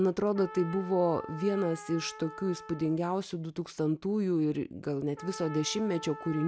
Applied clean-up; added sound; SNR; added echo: none; Trumpet; 16 dB; none.